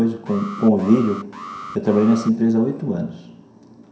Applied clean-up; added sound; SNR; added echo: none; Alarm; 17 dB; reverberation time 0.7 s.